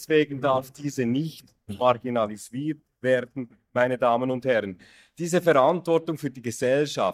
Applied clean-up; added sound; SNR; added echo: neural mask model DeepFilterNet 3.